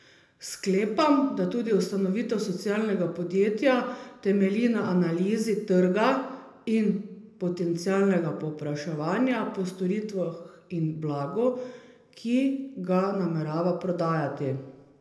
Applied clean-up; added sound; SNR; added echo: none; none; none; reverberation time 0.7 s.